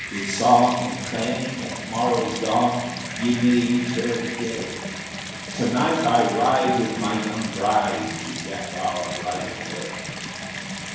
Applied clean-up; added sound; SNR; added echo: none; Bathtub (filling or washing) / Water tap, faucet; 8 dB; reverberation time 1.0 s.